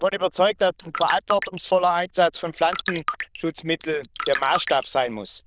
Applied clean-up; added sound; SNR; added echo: neural diffusion model UNIVERSE++.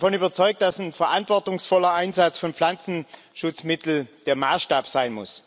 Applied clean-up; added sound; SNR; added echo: none; none; none; none.